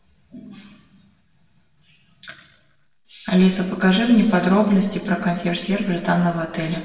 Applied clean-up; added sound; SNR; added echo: none; none; none; reverberation time 1.1 s.